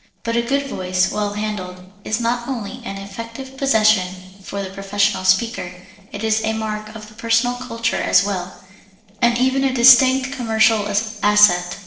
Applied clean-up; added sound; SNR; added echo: neural separator model SepFormer DNS4.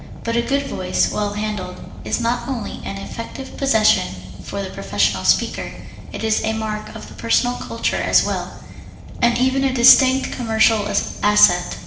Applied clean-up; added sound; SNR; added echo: none; Fire; 11 dB; reverberation time 1.1 s.